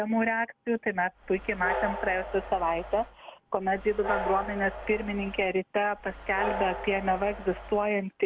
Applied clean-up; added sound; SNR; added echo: none; Train; 8 dB; none.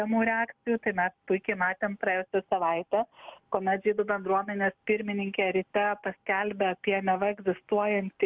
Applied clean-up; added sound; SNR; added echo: none; none; none; none.